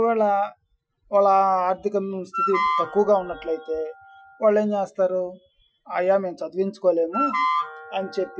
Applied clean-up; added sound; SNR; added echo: classical method Wiener filter.